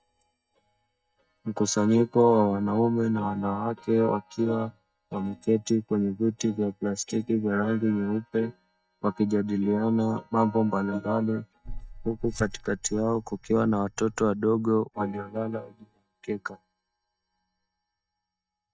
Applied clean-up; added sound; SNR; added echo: neural mask model DeepFilterNet 3.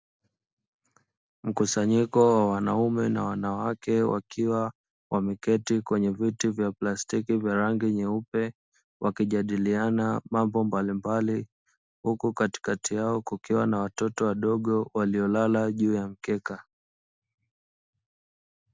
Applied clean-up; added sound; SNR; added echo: none; none; none; none.